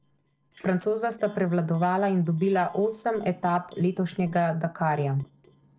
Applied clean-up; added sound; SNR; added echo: neural separator model SepFormer DNS4.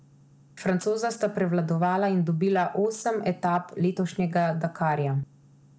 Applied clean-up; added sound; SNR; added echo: none; none; none; none.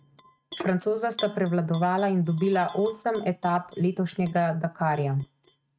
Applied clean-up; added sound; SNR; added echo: neural mask model RNNoise.